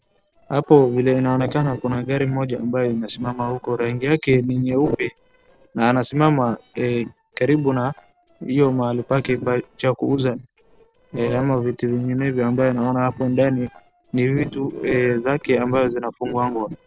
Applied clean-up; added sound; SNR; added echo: neural separator model SepFormer DNS4.